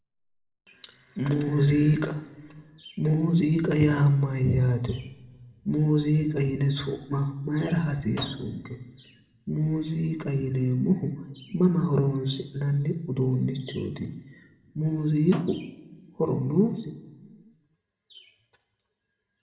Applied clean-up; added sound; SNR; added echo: none; Snare drum; 18 dB; reverberation time 0.9 s.